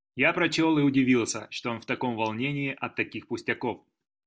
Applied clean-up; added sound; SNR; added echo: none; none; none; none.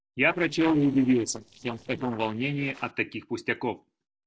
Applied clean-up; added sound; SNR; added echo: neural separator model SepFormer DNS4.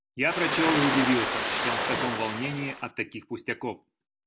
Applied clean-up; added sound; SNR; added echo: none; Ocean; -1 dB; none.